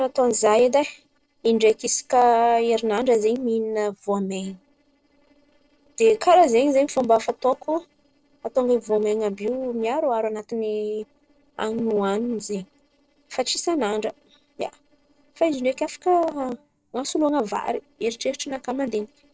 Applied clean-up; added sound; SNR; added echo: neural separator model SepFormer DNS4.